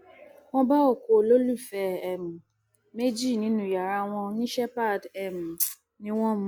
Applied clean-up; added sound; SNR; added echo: none; none; none; none.